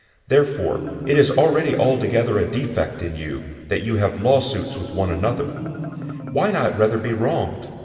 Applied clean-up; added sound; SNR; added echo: none; Marimba, xylophone; 13 dB; reverberation time 2.3 s.